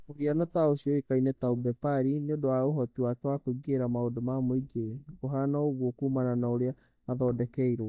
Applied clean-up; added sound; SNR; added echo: neural mask model DeepFilterNet 3.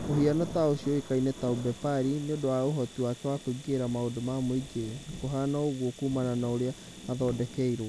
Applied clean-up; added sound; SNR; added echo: none; Domestic sounds, home sounds + Thunder / Rain; 14 dB; none.